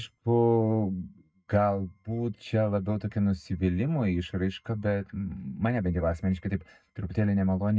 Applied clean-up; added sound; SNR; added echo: neural mask model DeepFilterNet 3.